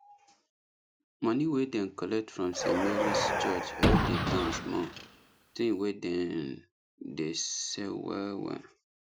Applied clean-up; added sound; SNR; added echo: none; Car; -3 dB; none.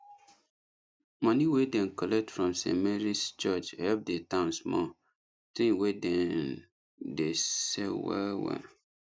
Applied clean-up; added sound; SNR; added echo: none; none; none; none.